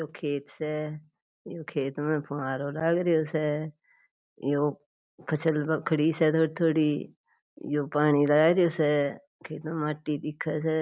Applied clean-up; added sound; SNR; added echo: none; none; none; none.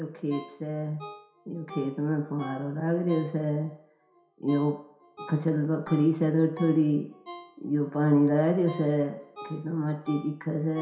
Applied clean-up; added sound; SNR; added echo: none; Ringtone; 19 dB; reverberation time 0.7 s.